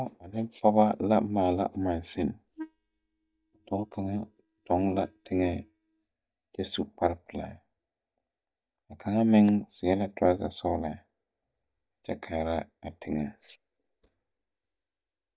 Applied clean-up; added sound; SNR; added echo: neural mask model DeepFilterNet 3.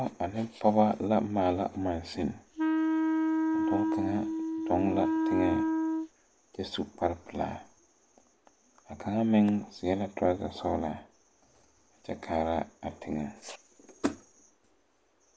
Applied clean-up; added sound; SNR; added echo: none; Wind instrument, woodwind instrument; -3 dB; none.